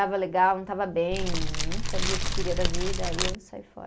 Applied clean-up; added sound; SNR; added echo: none; Fire; -4 dB; none.